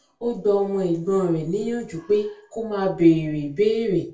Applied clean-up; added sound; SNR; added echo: none; none; none; reverberation time 0.2 s.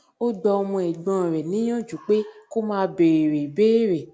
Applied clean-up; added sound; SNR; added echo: none; none; none; none.